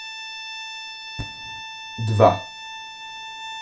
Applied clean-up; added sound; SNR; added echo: none; Bowed string instrument; 9 dB; reverberation time 0.2 s.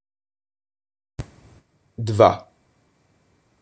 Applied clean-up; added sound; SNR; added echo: none; none; none; none.